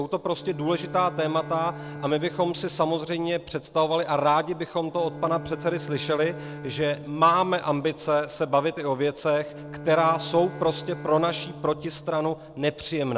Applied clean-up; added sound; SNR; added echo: none; Bowed string instrument; 15 dB; none.